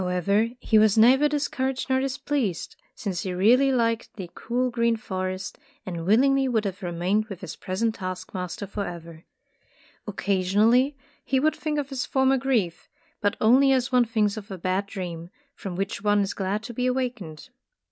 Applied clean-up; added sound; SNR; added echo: none; none; none; none.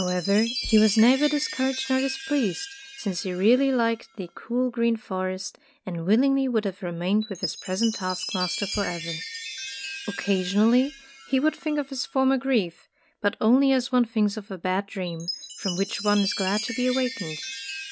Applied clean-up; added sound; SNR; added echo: none; Chime; 12 dB; none.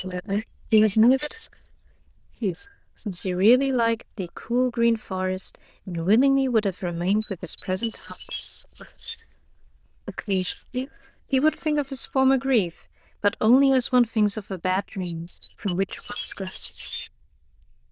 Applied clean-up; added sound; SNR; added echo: neural diffusion model UNIVERSE++.